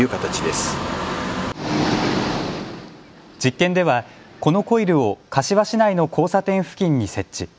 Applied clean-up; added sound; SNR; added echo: none; none; none; none.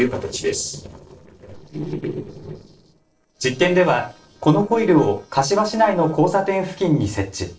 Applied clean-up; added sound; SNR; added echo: neural separator model SepFormer DNS4.